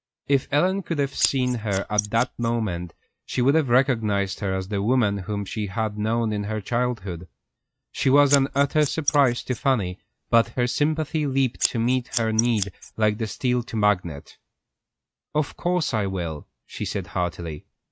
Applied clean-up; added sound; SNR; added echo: neural mask model RNNoise.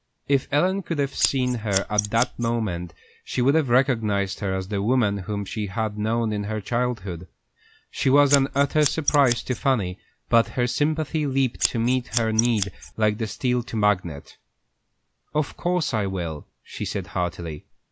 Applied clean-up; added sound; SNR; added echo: none; Scissors; 6 dB; none.